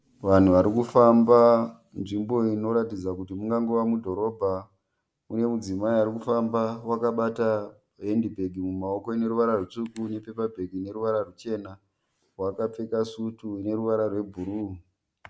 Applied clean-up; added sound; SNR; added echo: none; none; none; none.